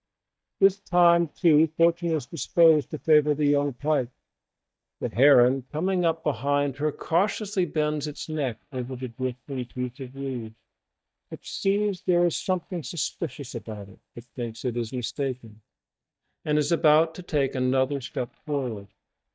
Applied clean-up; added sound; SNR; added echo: neural mask model DeepFilterNet 3.